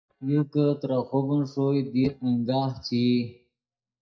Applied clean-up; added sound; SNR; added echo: neural mask model DeepFilterNet 3.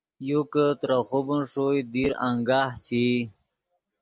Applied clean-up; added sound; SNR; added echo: none; none; none; none.